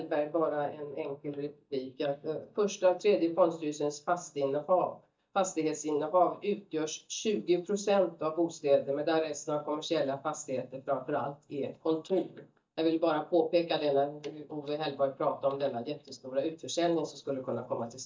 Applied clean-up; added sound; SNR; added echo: neural mask model DeepFilterNet 3.